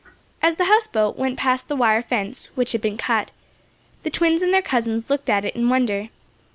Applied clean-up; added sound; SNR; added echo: none; none; none; none.